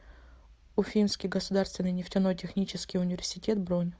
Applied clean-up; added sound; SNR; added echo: none; none; none; none.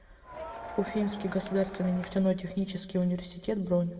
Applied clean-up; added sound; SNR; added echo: none; Crowd; 12 dB; reverberation time 1.4 s.